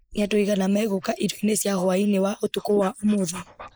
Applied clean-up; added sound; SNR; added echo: neural mask model Resemble Enhance denoiser.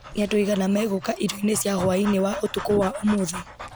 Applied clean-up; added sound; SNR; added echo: none; Dog; 15 dB; none.